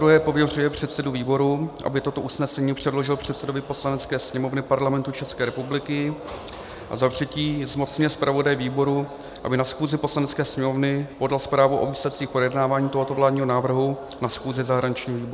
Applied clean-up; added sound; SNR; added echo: none; none; none; none.